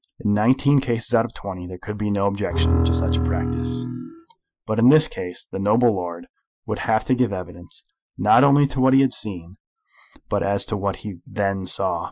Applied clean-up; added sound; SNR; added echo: classical method Wiener filter.